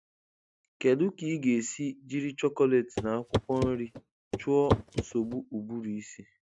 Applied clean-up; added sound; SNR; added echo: neural mask model RNNoise.